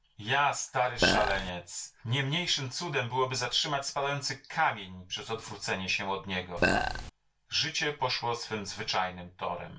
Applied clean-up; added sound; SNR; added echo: none; Burping, eructation; -4 dB; reverberation time 0.2 s.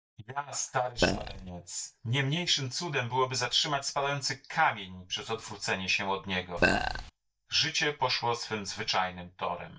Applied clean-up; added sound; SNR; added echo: neural mask model DeepFilterNet 3.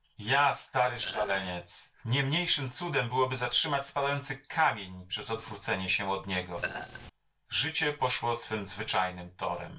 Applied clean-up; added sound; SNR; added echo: neural separator model SepFormer DNS4.